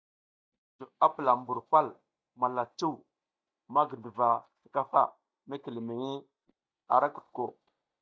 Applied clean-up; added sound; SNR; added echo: neural mask model DeepFilterNet 3.